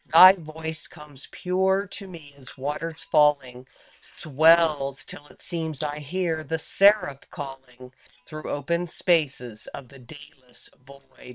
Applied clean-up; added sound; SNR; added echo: neural separator model SepFormer WHAM!.